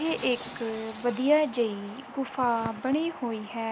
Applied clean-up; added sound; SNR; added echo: none; Shatter; 18 dB; none.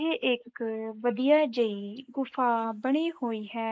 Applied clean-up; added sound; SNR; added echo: neural mask model Resemble Enhance denoiser.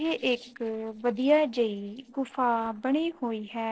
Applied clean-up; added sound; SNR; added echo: neural separator model SepFormer DNS4.